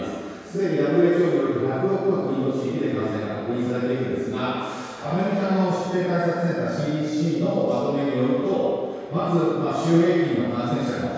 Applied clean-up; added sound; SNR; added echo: none; none; none; reverberation time 2.0 s.